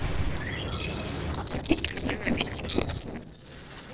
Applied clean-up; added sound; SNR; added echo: neural separator model SepFormer DNS4.